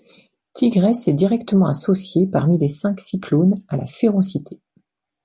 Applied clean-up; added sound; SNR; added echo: none; none; none; none.